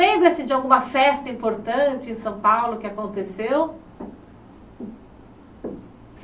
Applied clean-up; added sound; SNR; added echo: none; none; none; none.